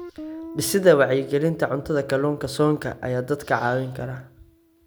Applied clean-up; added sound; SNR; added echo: none; Guitar; 18 dB; none.